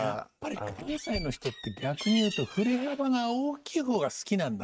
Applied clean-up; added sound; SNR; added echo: neural mask model RNNoise.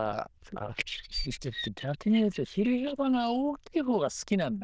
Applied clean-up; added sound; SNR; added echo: neural diffusion model UNIVERSE++.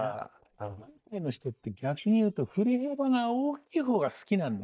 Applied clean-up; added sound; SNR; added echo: neural mask model DeepFilterNet 3.